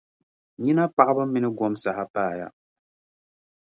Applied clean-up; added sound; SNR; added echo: none; none; none; none.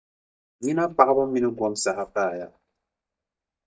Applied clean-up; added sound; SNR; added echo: neural mask model DeepFilterNet 3.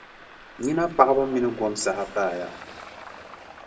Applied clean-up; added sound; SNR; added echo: none; Traffic noise, roadway noise; 17 dB; reverberation time 1.1 s.